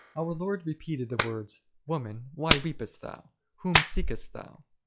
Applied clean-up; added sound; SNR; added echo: classical method log-MMSE.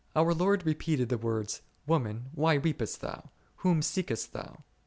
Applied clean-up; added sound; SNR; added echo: none; none; none; none.